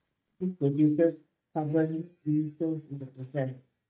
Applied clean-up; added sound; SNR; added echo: neural mask model DeepFilterNet 3.